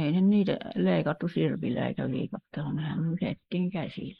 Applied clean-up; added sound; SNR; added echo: neural mask model Resemble Enhance denoiser.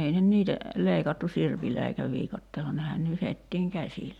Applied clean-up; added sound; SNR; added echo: none; none; none; none.